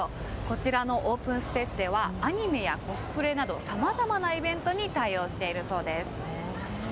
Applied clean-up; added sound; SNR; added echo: none; none; none; none.